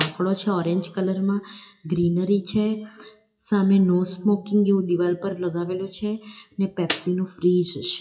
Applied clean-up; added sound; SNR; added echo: classical method WPE with log-MMSE.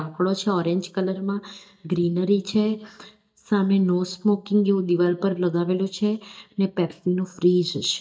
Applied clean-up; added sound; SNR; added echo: neural mask model DeepFilterNet 3.